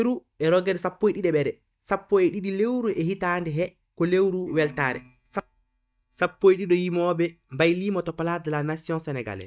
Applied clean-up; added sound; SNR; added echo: neural mask model DeepFilterNet 3.